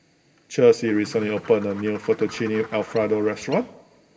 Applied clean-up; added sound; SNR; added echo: none; Bird; 19 dB; reverberation time 0.8 s.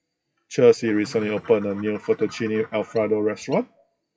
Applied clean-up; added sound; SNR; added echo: classical method WPE with log-MMSE.